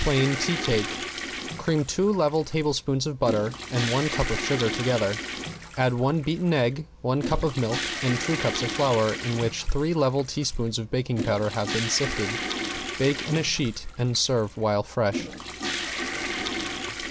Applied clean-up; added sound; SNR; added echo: none; Toilet flush / Water; 7 dB; none.